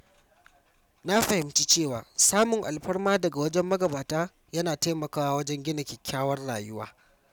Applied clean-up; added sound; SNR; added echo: none; none; none; none.